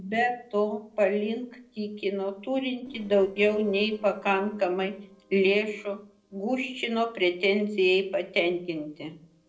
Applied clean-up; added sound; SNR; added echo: neural separator model SepFormer DNS4.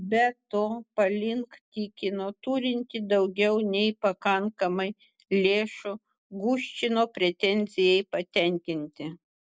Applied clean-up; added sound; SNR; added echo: none; none; none; none.